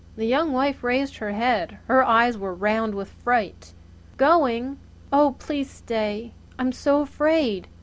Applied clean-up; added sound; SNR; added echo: none; none; none; none.